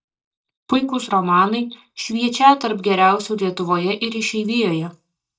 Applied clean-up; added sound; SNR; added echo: neural mask model DeepFilterNet 3.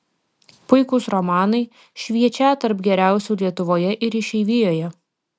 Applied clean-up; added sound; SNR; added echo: none; none; none; none.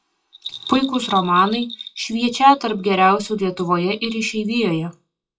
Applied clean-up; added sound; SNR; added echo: classical method WPE with log-MMSE.